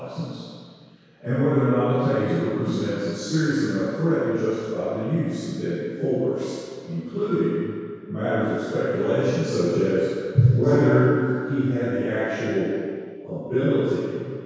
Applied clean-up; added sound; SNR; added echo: none; none; none; reverberation time 2.0 s.